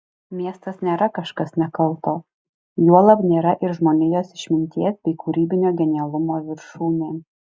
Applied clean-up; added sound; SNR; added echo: none; none; none; none.